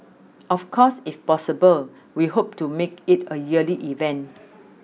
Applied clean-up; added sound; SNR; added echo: none; none; none; none.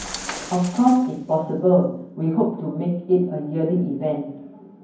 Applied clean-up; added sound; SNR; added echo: none; Shatter; 18 dB; reverberation time 0.9 s.